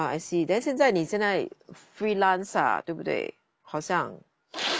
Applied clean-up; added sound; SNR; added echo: none; none; none; none.